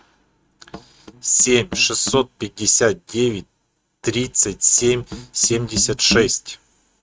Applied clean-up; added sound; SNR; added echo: neural mask model RNNoise.